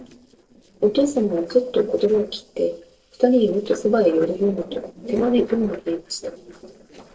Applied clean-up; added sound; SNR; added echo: neural separator model SepFormer DNS4.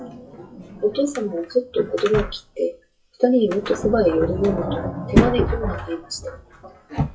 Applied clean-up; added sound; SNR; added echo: classical method WPE with log-MMSE.